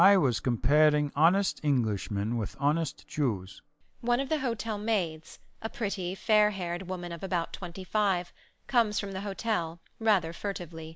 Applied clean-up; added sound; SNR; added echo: none; none; none; none.